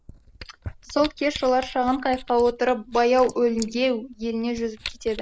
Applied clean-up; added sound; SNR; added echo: neural mask model Resemble Enhance denoiser.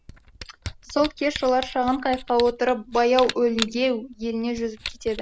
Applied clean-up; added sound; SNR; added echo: none; Camera; 13 dB; none.